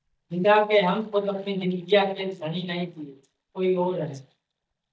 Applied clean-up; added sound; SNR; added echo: neural mask model DeepFilterNet 3.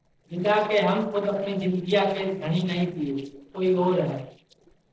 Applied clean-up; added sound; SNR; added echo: neural separator model SepFormer DNS4.